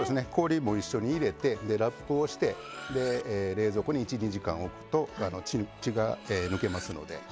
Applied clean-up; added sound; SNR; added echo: none; Cutlery, silverware; 18 dB; none.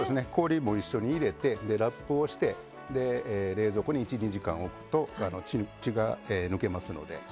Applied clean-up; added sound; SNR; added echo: none; none; none; none.